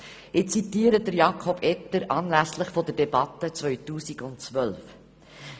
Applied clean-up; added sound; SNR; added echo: none; none; none; none.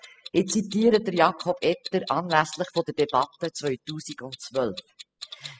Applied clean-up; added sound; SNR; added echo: classical method spectral subtraction.